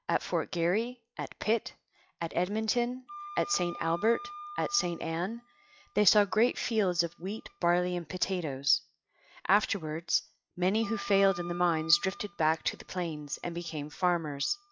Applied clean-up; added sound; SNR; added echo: classical method log-MMSE.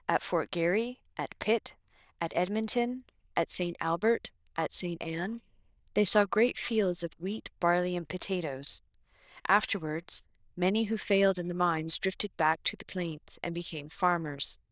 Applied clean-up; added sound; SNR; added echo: neural diffusion model UNIVERSE++.